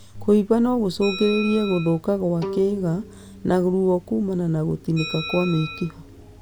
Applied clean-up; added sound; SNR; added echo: none; Bowed string instrument + Bell; 14 dB; none.